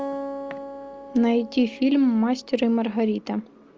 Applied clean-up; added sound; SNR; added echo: none; Acoustic guitar; 14 dB; none.